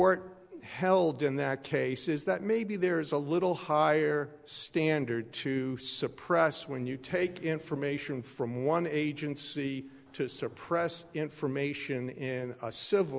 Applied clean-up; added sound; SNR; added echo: none; none; none; none.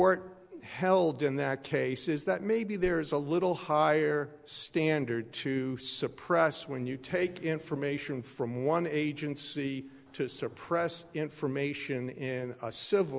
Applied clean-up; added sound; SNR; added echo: none; Thump, thud; 17 dB; none.